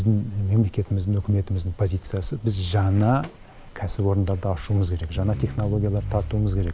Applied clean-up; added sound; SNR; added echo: none; Crackle; 13 dB; none.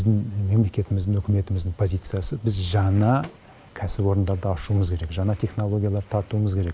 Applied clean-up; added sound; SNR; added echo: none; none; none; none.